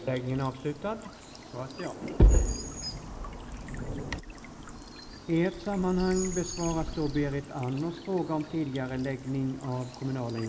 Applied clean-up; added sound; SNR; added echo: none; Stream / Bird vocalization, bird call, bird song; 11 dB; reverberation time 1.0 s.